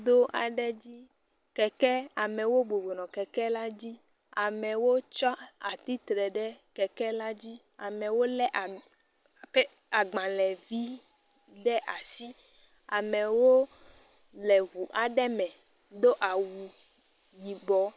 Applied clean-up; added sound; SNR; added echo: none; none; none; none.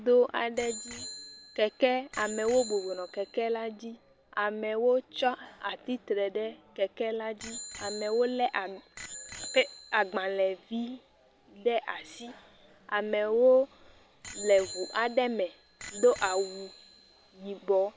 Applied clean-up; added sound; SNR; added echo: none; Bicycle bell; 17 dB; none.